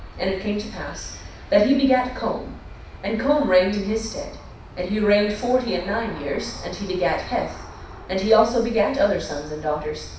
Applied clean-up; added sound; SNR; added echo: none; Aircraft; 15 dB; reverberation time 0.6 s.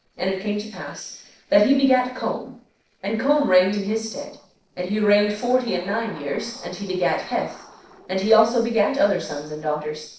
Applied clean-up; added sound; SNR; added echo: neural separator model SepFormer DNS4.